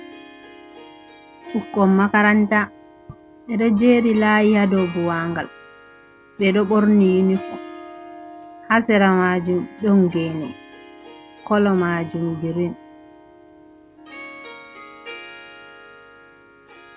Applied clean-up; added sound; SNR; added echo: none; Harp; 19 dB; none.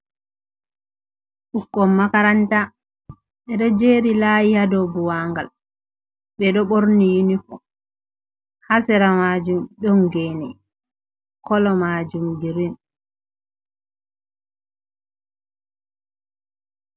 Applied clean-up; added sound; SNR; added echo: none; none; none; none.